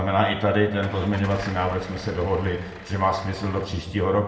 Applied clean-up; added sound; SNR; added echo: none; Engine starting / Car; 16 dB; reverberation time 0.7 s.